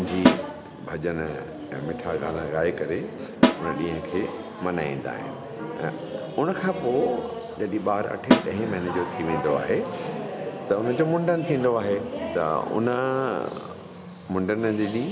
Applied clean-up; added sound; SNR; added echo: none; Snare drum; 0 dB; none.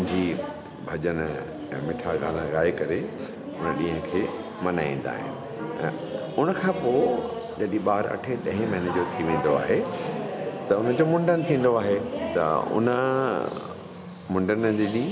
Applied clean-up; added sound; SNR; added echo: none; none; none; none.